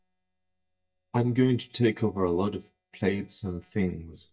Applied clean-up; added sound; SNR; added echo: neural mask model DeepFilterNet 3.